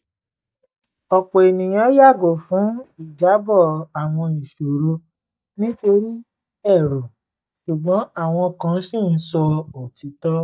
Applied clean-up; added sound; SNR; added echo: neural mask model DeepFilterNet 3.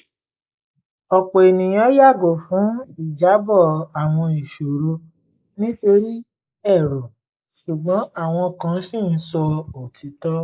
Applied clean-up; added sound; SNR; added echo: neural mask model Resemble Enhance denoiser.